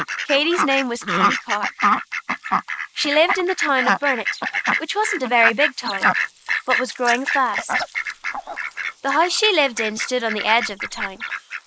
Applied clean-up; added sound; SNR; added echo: neural mask model Resemble Enhance denoiser.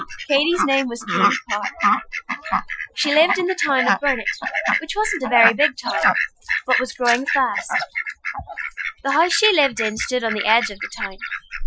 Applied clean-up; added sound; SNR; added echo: classical method Wiener filter.